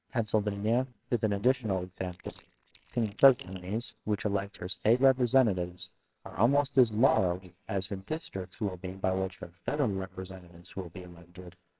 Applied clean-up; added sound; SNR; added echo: neural separator model SepFormer WHAMR!.